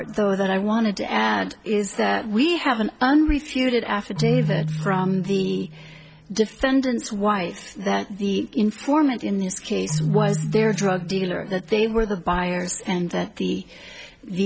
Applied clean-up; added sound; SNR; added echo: none; Keyboard (musical); 10 dB; none.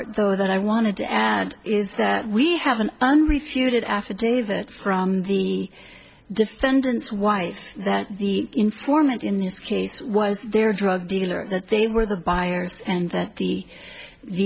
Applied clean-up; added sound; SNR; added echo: none; none; none; none.